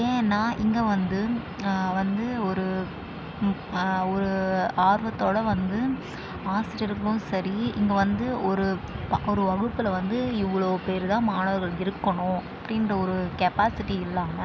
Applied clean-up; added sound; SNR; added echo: none; none; none; none.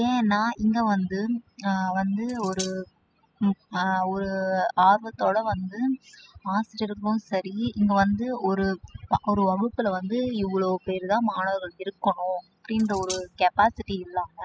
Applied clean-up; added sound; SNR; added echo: classical method spectral subtraction.